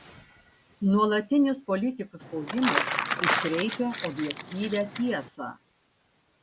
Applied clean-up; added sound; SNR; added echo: none; Crumpling, crinkling; 1 dB; none.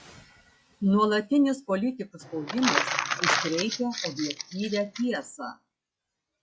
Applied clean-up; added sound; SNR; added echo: classical method log-MMSE.